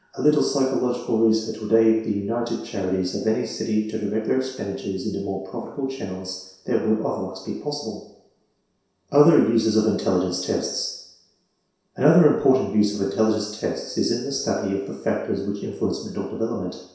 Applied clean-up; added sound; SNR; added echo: none; none; none; reverberation time 0.7 s.